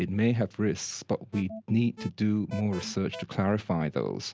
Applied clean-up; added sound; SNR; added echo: none; Alarm; 15 dB; none.